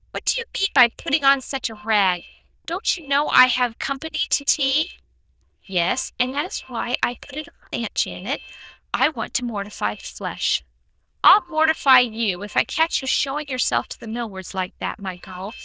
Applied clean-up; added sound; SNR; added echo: neural diffusion model UNIVERSE++.